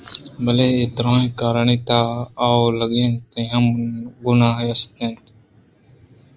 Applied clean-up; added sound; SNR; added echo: none; none; none; none.